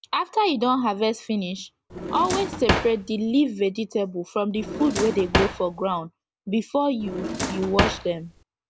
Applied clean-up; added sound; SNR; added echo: none; Drawer open or close; 3 dB; none.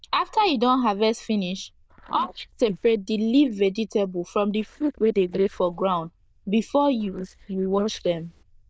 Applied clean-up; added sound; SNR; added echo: neural diffusion model UNIVERSE++.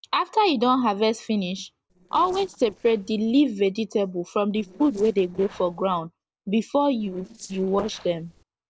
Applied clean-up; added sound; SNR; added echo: neural separator model SepFormer DNS4.